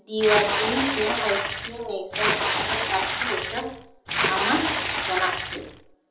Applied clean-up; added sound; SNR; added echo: none; Water / Splash, splatter; -1 dB; reverberation time 0.8 s.